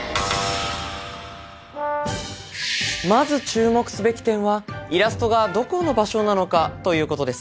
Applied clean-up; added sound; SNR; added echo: none; Brass instrument; 7 dB; none.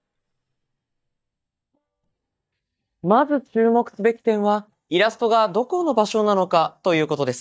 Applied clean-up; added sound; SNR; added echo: neural mask model DeepFilterNet 3.